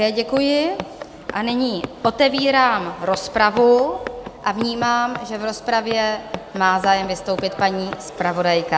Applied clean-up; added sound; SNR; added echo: none; Walk, footsteps; 15 dB; none.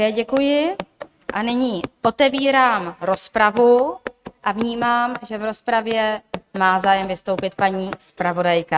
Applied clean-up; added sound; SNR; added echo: neural mask model RNNoise.